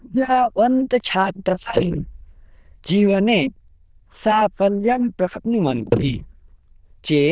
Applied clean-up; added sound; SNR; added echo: neural diffusion model UNIVERSE++.